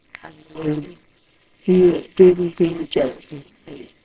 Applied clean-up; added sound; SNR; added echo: neural separator model SepFormer WHAMR!.